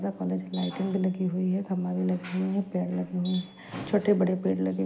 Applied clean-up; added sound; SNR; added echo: none; Tools; 18 dB; none.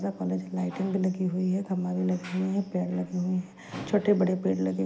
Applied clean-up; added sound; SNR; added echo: none; none; none; none.